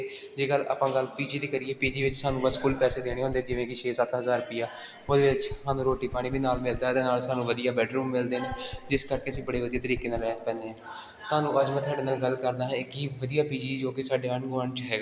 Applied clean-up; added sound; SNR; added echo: none; Knock; 12 dB; none.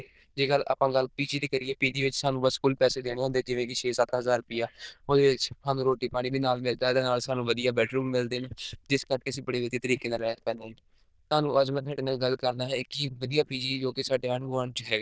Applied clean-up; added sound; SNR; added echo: neural diffusion model UNIVERSE++.